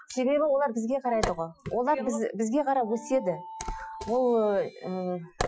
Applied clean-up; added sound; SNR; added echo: classical method Wiener filter.